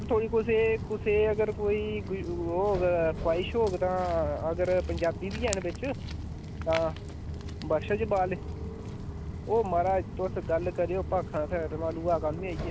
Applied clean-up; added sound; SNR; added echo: none; Walk, footsteps; 7 dB; none.